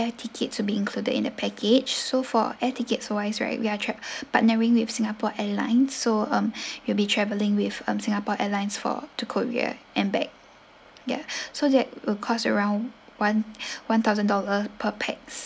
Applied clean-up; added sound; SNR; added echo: none; none; none; none.